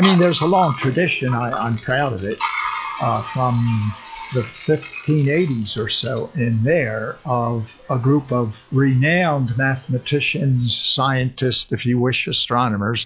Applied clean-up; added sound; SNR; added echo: classical method log-MMSE.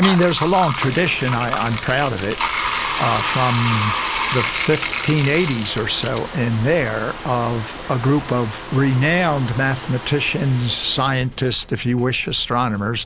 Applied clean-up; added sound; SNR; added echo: none; Bathtub (filling or washing); 7 dB; none.